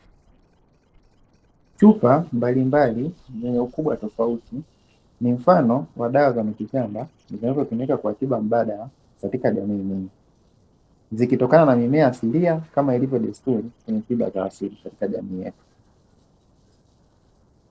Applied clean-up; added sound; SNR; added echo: neural separator model SepFormer DNS4.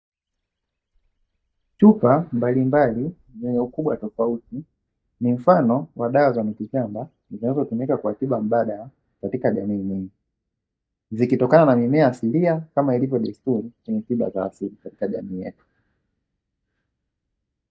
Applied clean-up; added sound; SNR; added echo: neural mask model DeepFilterNet 3.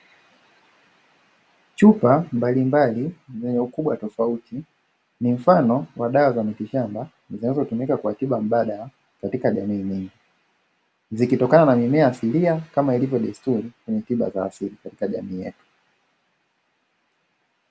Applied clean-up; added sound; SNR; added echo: none; none; none; none.